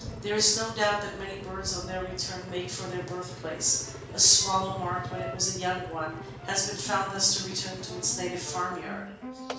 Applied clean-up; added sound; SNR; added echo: none; Engine; 10 dB; reverberation time 0.6 s.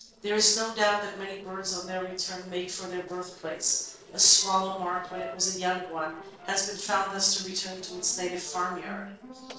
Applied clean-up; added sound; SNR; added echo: neural separator model SepFormer DNS4.